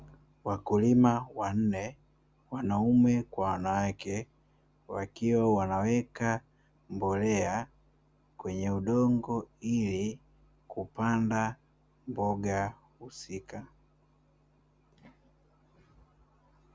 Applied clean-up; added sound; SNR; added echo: none; none; none; none.